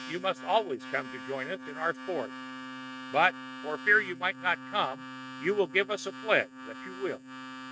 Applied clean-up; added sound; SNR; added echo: neural mask model RNNoise.